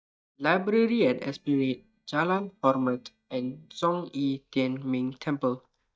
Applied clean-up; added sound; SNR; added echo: neural mask model DeepFilterNet 3.